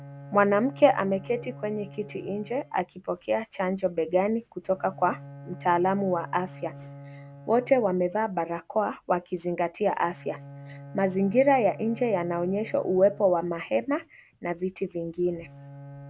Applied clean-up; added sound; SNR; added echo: none; Bowed string instrument; 18 dB; none.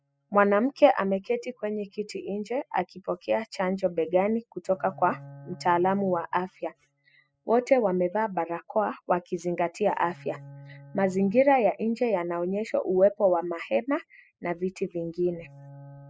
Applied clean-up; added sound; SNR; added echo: classical method spectral subtraction.